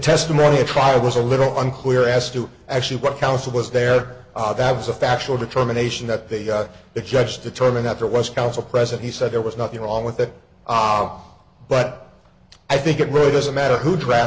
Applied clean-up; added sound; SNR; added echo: none; none; none; none.